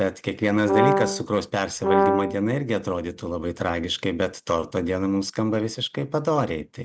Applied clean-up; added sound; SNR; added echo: none; Brass instrument; -3 dB; none.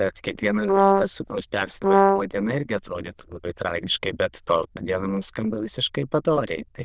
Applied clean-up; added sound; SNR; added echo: neural diffusion model UNIVERSE++.